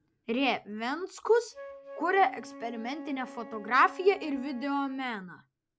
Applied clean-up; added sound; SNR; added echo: none; Wind instrument, woodwind instrument; 18 dB; none.